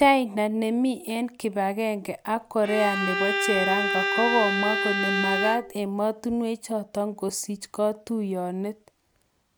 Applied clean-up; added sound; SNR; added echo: none; Bowed string instrument; 0 dB; none.